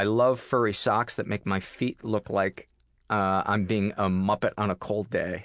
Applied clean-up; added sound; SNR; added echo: none; none; none; none.